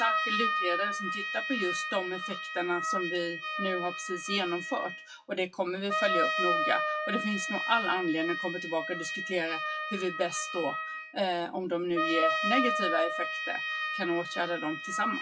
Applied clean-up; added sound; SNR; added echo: classical method WPE with log-MMSE.